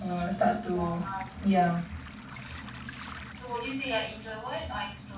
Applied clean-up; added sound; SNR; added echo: none; Waves, surf; 18 dB; reverberation time 0.2 s.